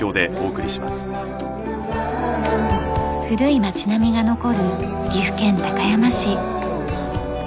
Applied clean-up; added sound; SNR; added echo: none; none; none; none.